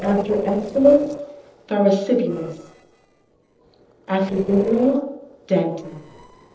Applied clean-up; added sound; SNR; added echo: neural separator model SepFormer DNS4.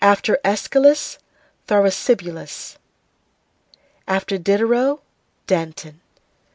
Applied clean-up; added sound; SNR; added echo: none; none; none; none.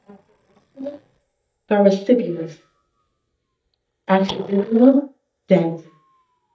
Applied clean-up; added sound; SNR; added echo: neural mask model DeepFilterNet 3.